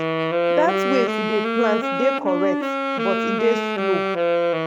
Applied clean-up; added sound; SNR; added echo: none; Wind instrument, woodwind instrument; -3 dB; none.